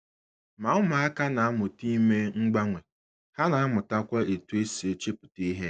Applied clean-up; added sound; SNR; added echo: none; none; none; none.